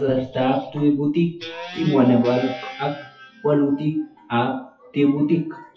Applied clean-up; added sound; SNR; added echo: classical method WPE with log-MMSE.